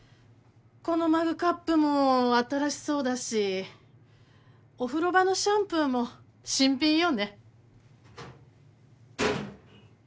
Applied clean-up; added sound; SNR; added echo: none; none; none; none.